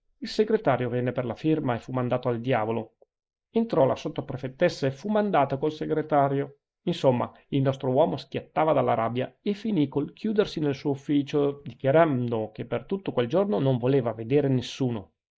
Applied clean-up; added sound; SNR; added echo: neural mask model Resemble Enhance denoiser.